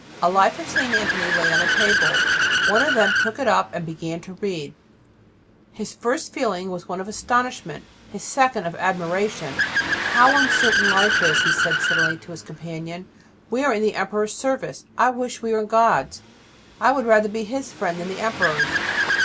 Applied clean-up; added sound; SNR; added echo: none; Accelerating, revving, vroom / Car; 1 dB; none.